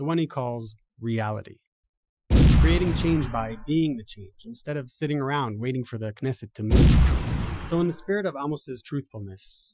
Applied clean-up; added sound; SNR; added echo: classical method Wiener filter.